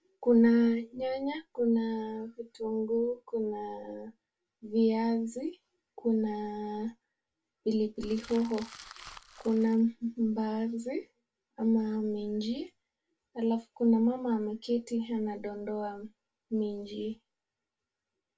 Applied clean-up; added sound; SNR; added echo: none; Crumpling, crinkling; 18 dB; reverberation time 0.1 s.